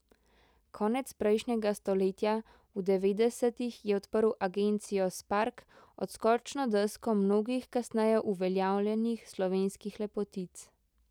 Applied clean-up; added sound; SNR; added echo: none; none; none; none.